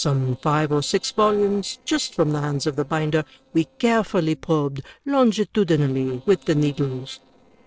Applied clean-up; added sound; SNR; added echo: neural separator model SepFormer DNS4.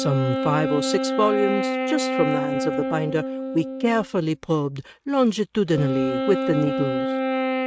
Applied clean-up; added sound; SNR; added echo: neural mask model RNNoise.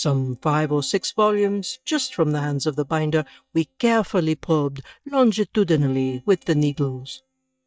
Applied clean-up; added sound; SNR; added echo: neural mask model DeepFilterNet 3.